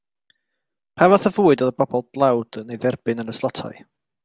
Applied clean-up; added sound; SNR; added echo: none; none; none; none.